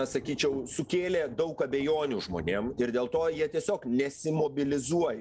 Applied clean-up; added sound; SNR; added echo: none; Thunder / Rain; 19 dB; none.